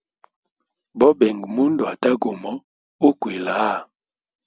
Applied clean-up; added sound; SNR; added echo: none; none; none; none.